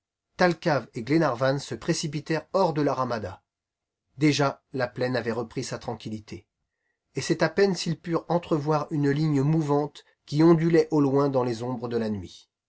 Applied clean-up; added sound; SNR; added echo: none; none; none; none.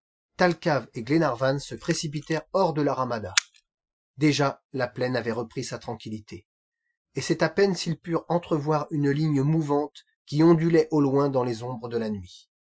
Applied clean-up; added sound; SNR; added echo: classical method Wiener filter.